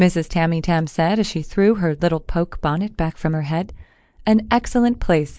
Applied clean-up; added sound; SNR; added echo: neural mask model Resemble Enhance denoiser.